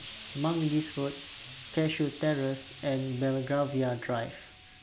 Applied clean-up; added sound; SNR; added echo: none; Explosion; 12 dB; none.